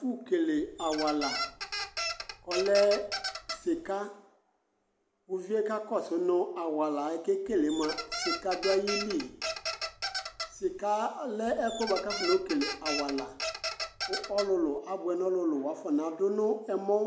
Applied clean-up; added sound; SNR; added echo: none; Squeak; 6 dB; none.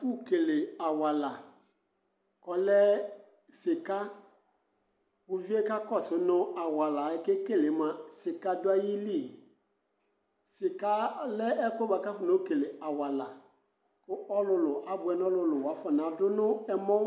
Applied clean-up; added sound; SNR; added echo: none; none; none; none.